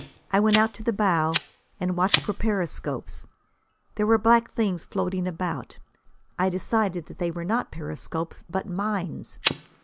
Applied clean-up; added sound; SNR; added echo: none; Fire; 11 dB; none.